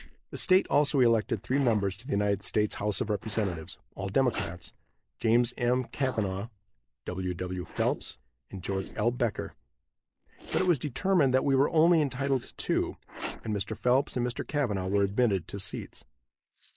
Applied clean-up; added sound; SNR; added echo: neural mask model Resemble Enhance denoiser.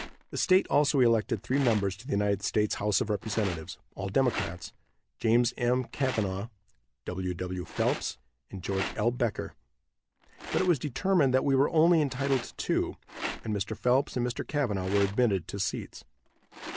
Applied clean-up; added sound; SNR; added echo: none; Rattle; 15 dB; none.